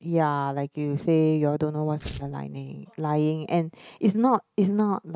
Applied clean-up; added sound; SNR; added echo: neural mask model RNNoise.